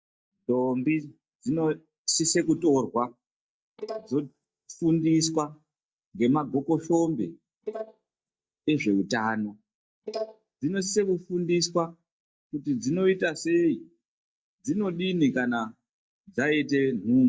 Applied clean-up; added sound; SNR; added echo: neural mask model DeepFilterNet 3.